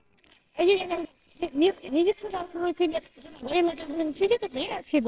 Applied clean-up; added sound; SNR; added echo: neural separator model SepFormer WHAMR!.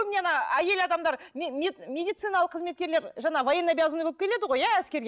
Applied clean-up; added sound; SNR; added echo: none; none; none; none.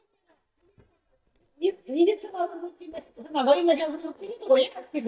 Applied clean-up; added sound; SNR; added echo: neural mask model DeepFilterNet 3.